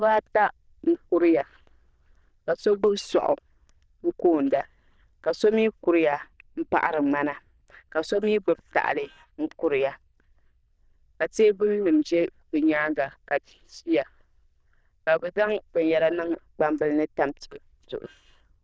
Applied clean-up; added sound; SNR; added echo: neural diffusion model UNIVERSE++.